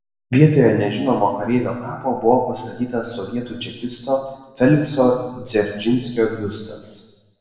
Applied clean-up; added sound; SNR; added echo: none; none; none; reverberation time 1.1 s.